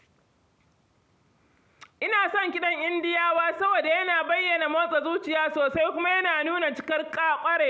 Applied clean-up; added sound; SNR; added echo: none; none; none; none.